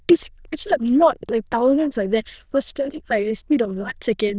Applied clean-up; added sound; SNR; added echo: neural diffusion model UNIVERSE++.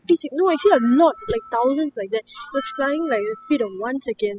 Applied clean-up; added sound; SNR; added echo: classical method spectral subtraction.